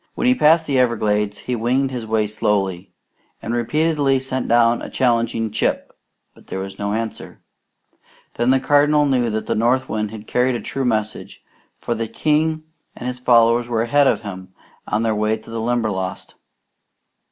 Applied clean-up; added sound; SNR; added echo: none; none; none; none.